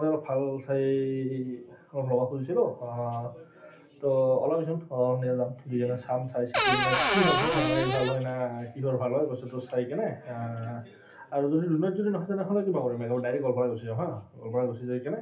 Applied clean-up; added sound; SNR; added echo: none; Cupboard open or close / Door; -4 dB; reverberation time 0.3 s.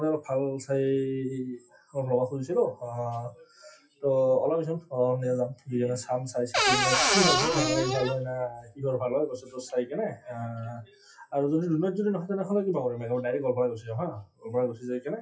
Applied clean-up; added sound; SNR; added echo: classical method WPE with log-MMSE.